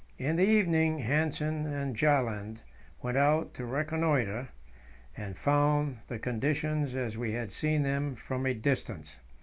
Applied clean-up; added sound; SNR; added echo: none; none; none; none.